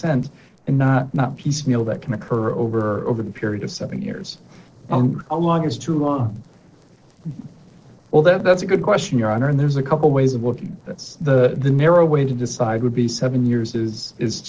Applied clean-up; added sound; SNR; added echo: neural separator model SepFormer DNS4.